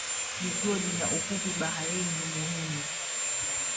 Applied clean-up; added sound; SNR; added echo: none; Sawing; -4 dB; none.